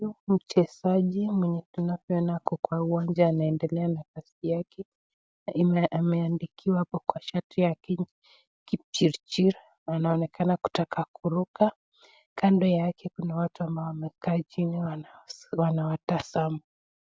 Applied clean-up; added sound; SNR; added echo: none; none; none; none.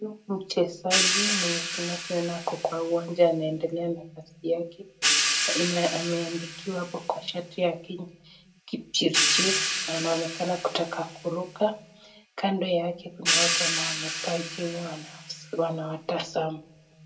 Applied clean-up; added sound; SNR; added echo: none; Hi-hat; 1 dB; reverberation time 0.2 s.